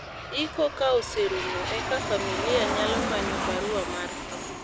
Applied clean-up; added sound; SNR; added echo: none; Aircraft; 2 dB; none.